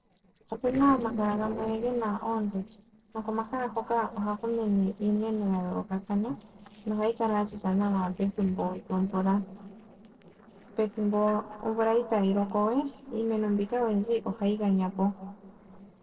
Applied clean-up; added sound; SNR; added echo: neural separator model SepFormer DNS4.